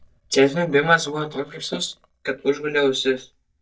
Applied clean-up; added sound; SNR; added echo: neural mask model DeepFilterNet 3.